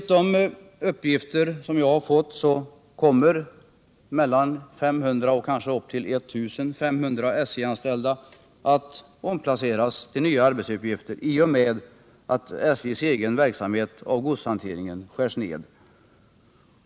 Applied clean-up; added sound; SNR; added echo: none; none; none; none.